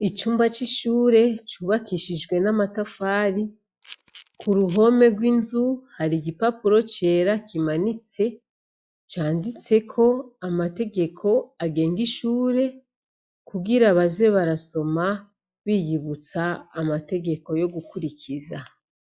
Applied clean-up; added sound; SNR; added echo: classical method log-MMSE.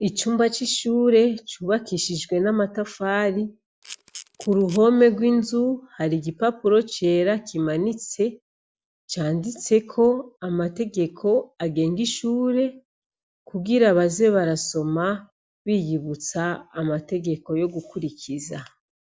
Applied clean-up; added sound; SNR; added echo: none; Camera; 20 dB; none.